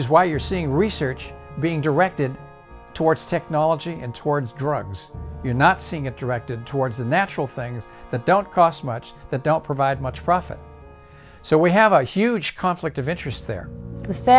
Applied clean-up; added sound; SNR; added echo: none; none; none; none.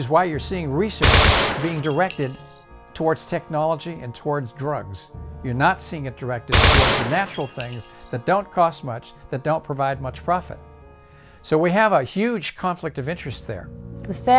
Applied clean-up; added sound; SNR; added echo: none; Gunshot, gunfire; -3 dB; none.